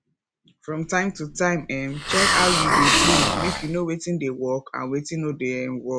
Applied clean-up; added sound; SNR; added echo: none; Hiss; -4 dB; none.